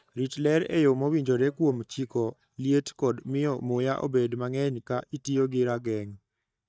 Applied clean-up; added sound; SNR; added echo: neural mask model DeepFilterNet 3.